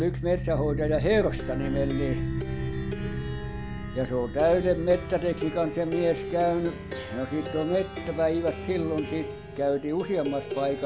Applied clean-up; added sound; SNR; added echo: none; Plucked string instrument; 5 dB; none.